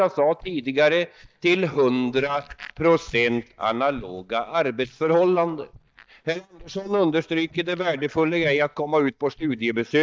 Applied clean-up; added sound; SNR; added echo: neural mask model DeepFilterNet 3.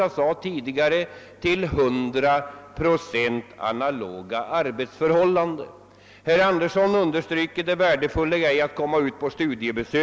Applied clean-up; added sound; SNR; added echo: none; none; none; none.